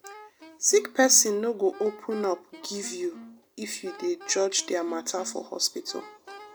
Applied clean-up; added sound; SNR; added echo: none; Wind instrument, woodwind instrument; 19 dB; none.